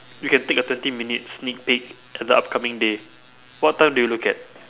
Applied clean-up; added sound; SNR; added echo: none; none; none; none.